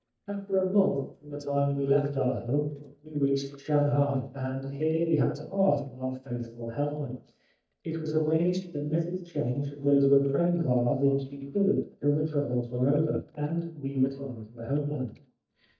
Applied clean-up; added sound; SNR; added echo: neural mask model DeepFilterNet 3.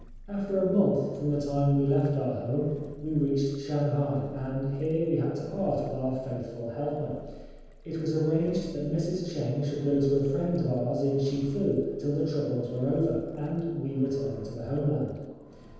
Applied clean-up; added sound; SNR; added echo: none; Engine; 20 dB; reverberation time 1.2 s.